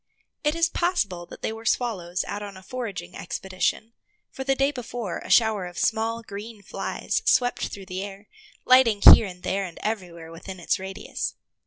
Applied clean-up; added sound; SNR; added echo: none; none; none; none.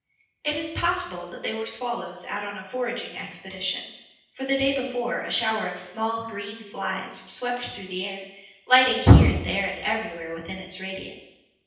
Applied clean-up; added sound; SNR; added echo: none; none; none; reverberation time 0.9 s.